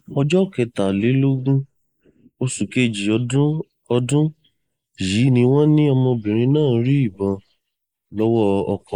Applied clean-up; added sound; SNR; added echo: neural mask model Resemble Enhance denoiser.